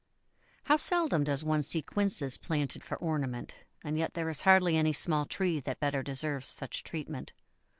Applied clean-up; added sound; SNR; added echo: neural separator model SepFormer DNS4.